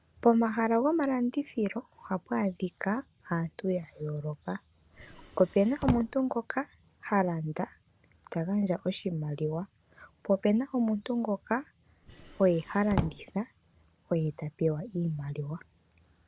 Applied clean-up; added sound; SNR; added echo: none; Drawer open or close; 6 dB; none.